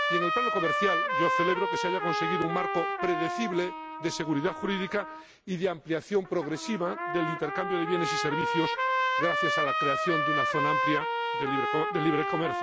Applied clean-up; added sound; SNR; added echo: none; Trumpet; -1 dB; none.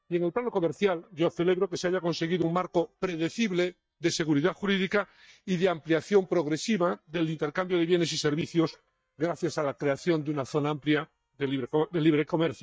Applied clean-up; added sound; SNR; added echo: neural mask model DeepFilterNet 3.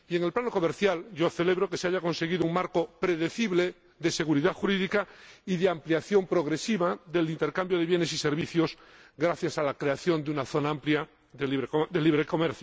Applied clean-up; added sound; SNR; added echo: none; none; none; none.